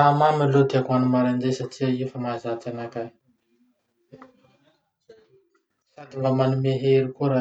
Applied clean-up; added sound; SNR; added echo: none; none; none; none.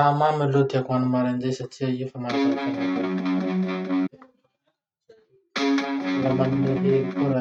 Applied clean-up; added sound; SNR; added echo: neural mask model RNNoise.